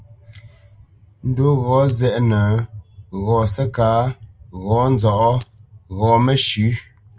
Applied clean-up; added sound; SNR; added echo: none; Rattle (instrument); 19 dB; none.